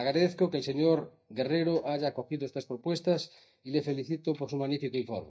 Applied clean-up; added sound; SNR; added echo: neural mask model DeepFilterNet 3.